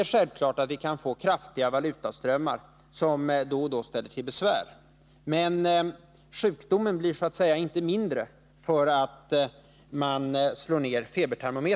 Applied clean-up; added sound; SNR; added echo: none; none; none; none.